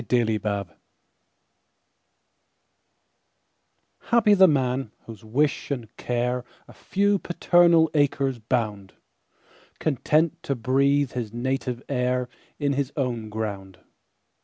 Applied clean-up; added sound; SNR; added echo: none; none; none; none.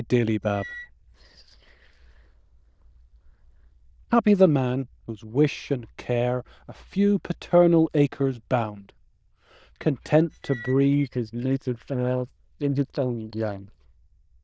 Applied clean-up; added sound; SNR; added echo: neural diffusion model UNIVERSE++.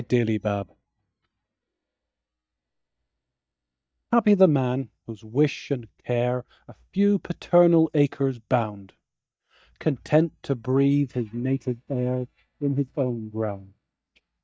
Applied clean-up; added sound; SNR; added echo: neural mask model DeepFilterNet 3.